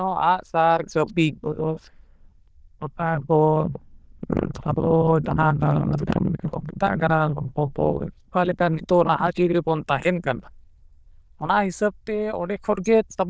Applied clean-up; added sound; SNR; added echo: neural diffusion model UNIVERSE++.